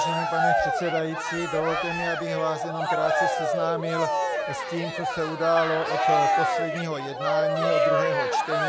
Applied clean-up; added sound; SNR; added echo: none; Cheering; -4 dB; none.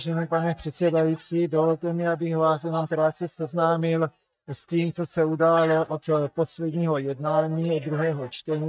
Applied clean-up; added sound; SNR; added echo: neural mask model DeepFilterNet 3.